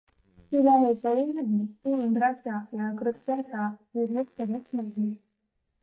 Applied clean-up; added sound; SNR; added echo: neural mask model DeepFilterNet 3.